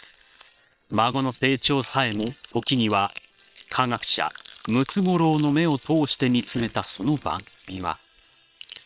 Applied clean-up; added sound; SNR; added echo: neural separator model SepFormer WHAM!.